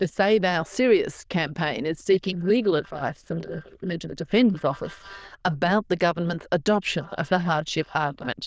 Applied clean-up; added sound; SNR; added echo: neural diffusion model UNIVERSE++.